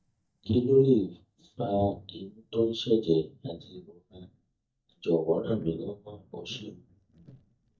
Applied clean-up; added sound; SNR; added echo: neural mask model DeepFilterNet 3.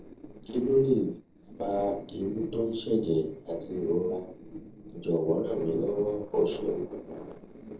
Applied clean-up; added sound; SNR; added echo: neural separator model SepFormer DNS4.